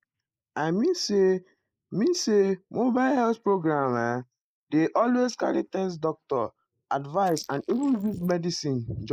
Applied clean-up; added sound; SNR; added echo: neural mask model Resemble Enhance denoiser.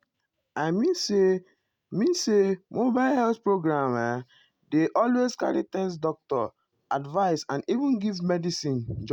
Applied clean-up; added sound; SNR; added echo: none; none; none; none.